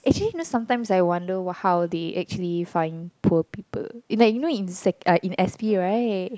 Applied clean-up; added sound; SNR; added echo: none; none; none; none.